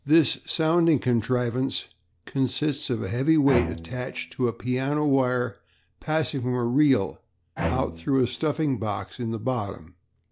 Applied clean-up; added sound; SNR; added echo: none; Bowed string instrument; 9 dB; none.